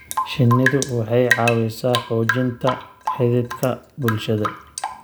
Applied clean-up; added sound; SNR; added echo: none; Drip / Rain; 6 dB; none.